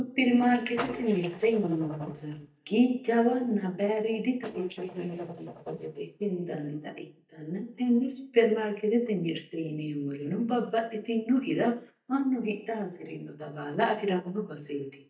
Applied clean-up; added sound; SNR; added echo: neural mask model DeepFilterNet 3.